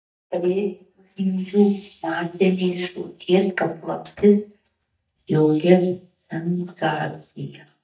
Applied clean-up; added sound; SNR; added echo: neural mask model DeepFilterNet 3.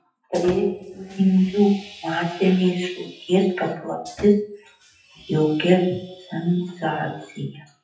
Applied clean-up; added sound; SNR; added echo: classical method WPE with log-MMSE.